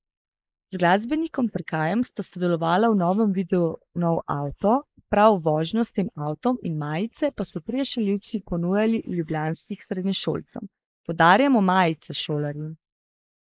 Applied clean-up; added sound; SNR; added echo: neural mask model Resemble Enhance denoiser.